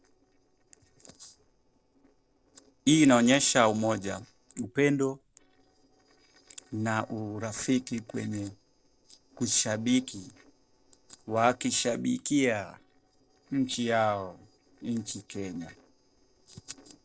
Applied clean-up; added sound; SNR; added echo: neural separator model SepFormer DNS4.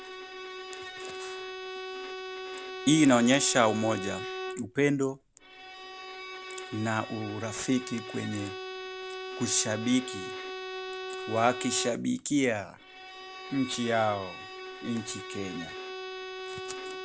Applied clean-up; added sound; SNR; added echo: none; Bowed string instrument; 9 dB; none.